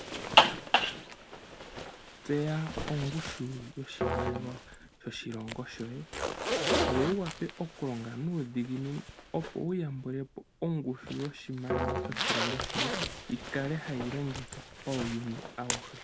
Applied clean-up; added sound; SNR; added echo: none; Zipper (clothing) + Musical instrument; -2 dB; none.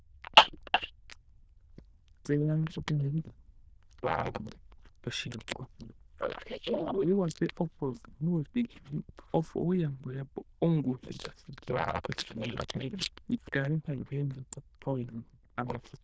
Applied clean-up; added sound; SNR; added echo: neural diffusion model UNIVERSE++.